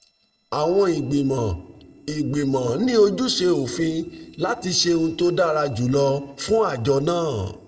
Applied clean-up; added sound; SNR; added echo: neural separator model SepFormer DNS4.